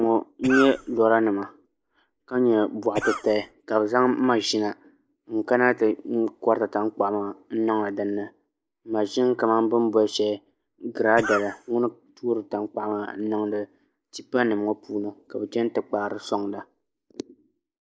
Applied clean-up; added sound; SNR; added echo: neural mask model Resemble Enhance denoiser.